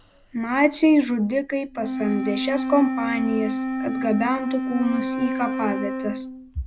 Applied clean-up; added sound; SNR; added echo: none; Wind instrument, woodwind instrument; 4 dB; none.